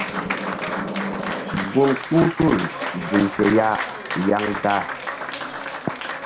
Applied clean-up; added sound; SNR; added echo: none; Applause; 6 dB; none.